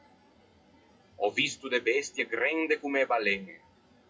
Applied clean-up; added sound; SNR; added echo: classical method WPE with log-MMSE.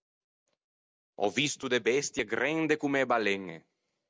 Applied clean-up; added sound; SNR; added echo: none; none; none; none.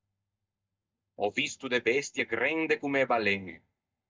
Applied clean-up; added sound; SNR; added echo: neural mask model DeepFilterNet 3.